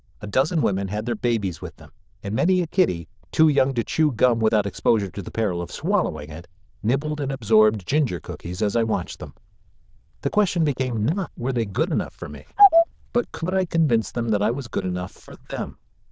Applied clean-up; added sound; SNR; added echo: neural diffusion model UNIVERSE++.